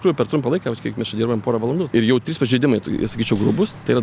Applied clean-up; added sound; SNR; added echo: none; none; none; none.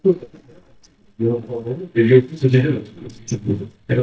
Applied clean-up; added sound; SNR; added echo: neural mask model DeepFilterNet 3.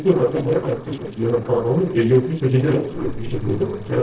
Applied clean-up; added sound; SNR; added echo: neural separator model SepFormer DNS4.